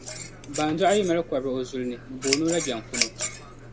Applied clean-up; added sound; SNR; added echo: none; Scissors; 6 dB; none.